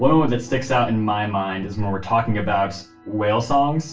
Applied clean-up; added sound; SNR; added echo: none; none; none; reverberation time 0.3 s.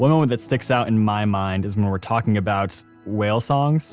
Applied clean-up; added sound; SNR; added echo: none; none; none; none.